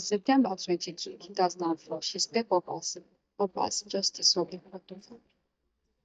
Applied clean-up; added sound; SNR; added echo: neural mask model DeepFilterNet 3.